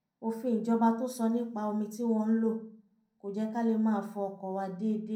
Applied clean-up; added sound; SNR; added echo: none; none; none; reverberation time 0.6 s.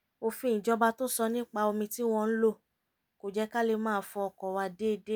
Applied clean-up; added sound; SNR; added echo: none; none; none; none.